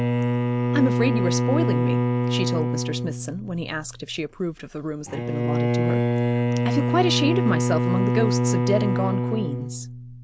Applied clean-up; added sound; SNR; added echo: none; Bowed string instrument; -4 dB; none.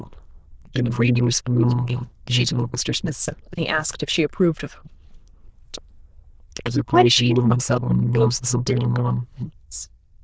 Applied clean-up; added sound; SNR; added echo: neural diffusion model UNIVERSE++.